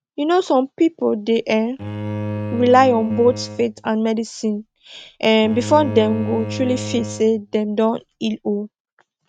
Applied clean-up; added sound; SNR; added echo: neural mask model RNNoise.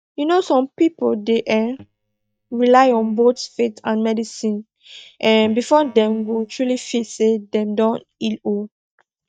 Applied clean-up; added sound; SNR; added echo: neural mask model DeepFilterNet 3.